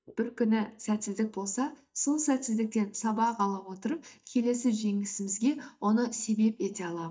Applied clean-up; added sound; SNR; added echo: neural mask model DeepFilterNet 3.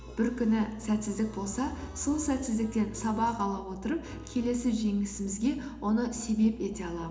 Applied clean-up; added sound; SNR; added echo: none; Musical instrument; 17 dB; reverberation time 0.8 s.